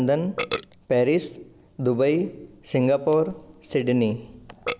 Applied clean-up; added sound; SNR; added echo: none; Burping, eructation; 14 dB; none.